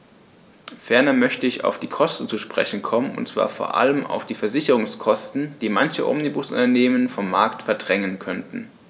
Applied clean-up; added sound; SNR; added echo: none; none; none; none.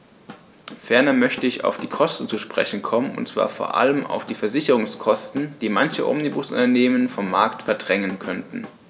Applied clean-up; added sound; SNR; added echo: none; Drum / Drum kit; 20 dB; none.